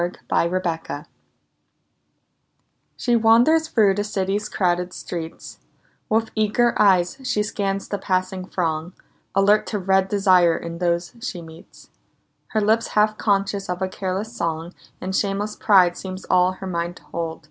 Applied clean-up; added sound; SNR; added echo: none; none; none; none.